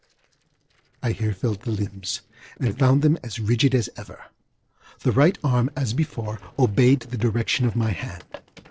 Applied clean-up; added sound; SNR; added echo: neural separator model SepFormer DNS4.